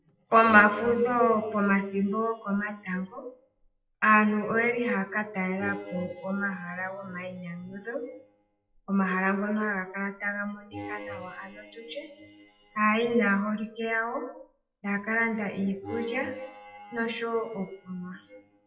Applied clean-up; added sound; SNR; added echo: classical method WPE with log-MMSE.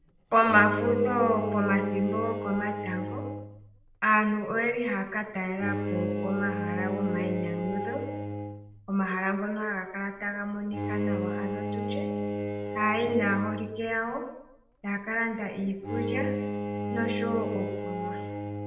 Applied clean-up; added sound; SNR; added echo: none; Bowed string instrument; 4 dB; reverberation time 0.7 s.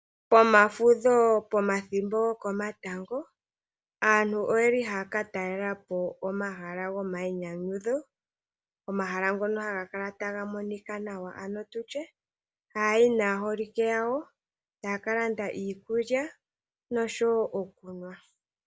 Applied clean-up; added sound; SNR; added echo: none; none; none; none.